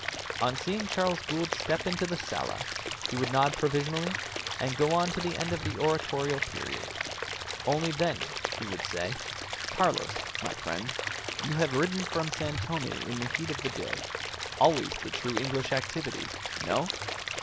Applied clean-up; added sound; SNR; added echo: none; Stream / Liquid; 4 dB; none.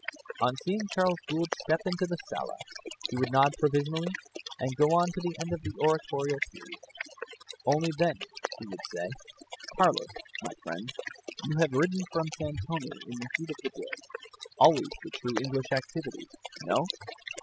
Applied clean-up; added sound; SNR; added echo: classical method spectral subtraction.